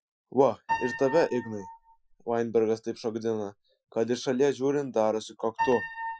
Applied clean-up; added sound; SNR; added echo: classical method Wiener filter.